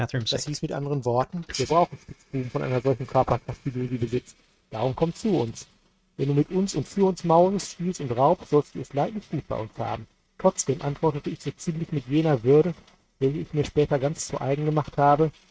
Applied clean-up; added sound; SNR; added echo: neural mask model RNNoise.